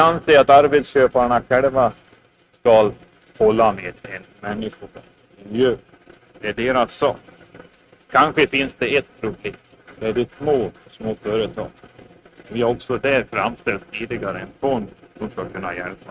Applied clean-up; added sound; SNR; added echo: neural mask model RNNoise.